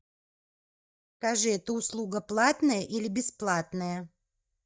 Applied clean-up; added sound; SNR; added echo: neural mask model DeepFilterNet 3.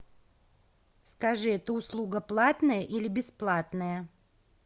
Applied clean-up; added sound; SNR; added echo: none; none; none; none.